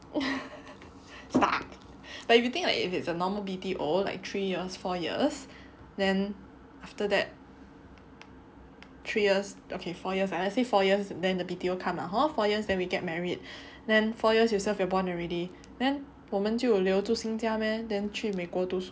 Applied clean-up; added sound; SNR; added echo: none; none; none; none.